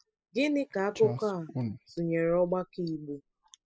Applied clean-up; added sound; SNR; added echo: classical method spectral subtraction.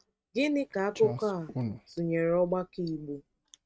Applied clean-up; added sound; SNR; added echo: neural mask model RNNoise.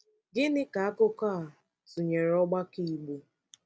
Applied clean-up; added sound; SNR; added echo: none; none; none; none.